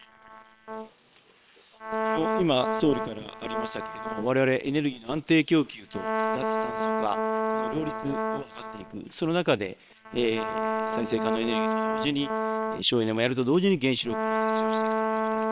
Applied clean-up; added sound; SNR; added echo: neural separator model SepFormer WHAM!.